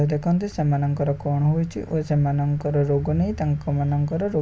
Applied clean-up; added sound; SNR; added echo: none; none; none; none.